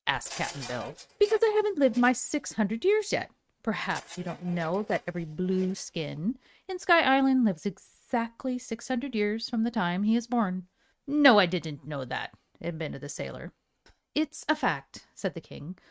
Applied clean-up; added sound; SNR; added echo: neural mask model RNNoise.